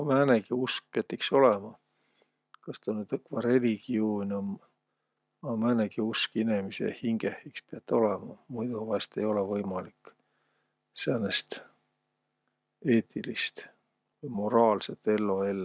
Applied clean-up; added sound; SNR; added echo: none; none; none; none.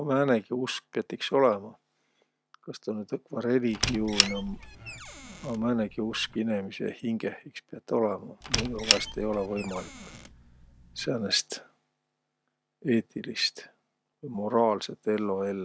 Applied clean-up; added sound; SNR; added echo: none; Squeak; 3 dB; none.